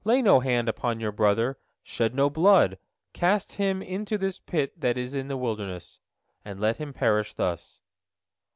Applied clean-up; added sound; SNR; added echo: none; none; none; none.